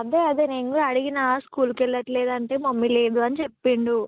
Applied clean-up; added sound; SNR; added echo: none; none; none; none.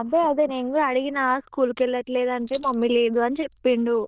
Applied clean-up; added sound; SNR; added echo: neural diffusion model UNIVERSE++.